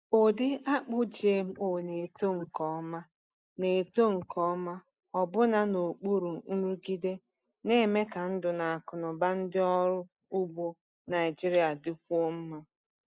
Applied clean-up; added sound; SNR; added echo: neural mask model Resemble Enhance denoiser.